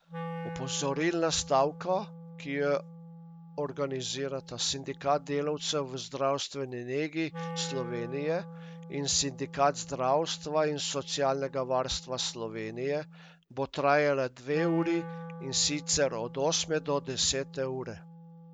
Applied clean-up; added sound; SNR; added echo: none; Wind instrument, woodwind instrument; 13 dB; none.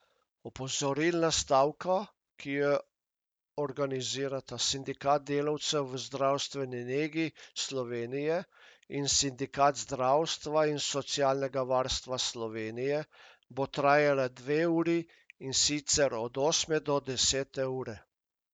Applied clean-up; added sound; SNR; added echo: none; none; none; none.